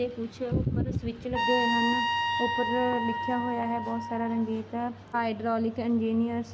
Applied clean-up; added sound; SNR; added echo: none; Trumpet; 1 dB; none.